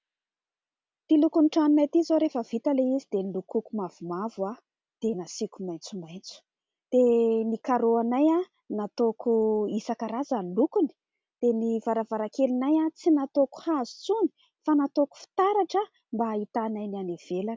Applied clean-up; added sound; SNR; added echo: none; none; none; none.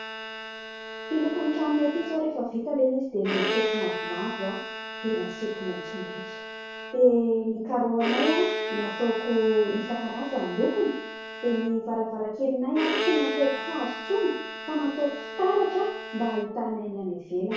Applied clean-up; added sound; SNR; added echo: none; Bowed string instrument; 7 dB; reverberation time 0.6 s.